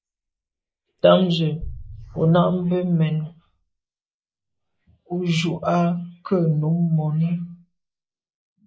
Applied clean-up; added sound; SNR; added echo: neural mask model Resemble Enhance denoiser.